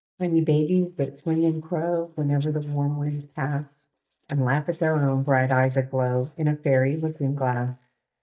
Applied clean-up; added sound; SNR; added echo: neural mask model DeepFilterNet 3.